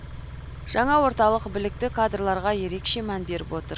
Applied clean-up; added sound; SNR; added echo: none; Idling / Car; 11 dB; none.